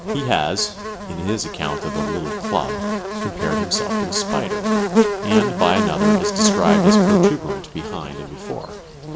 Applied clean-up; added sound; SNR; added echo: none; Buzz; -5 dB; reverberation time 0.9 s.